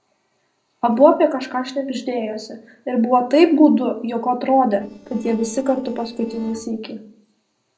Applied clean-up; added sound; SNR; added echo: neural separator model SepFormer DNS4.